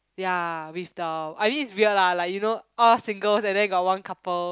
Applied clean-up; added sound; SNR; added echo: none; none; none; none.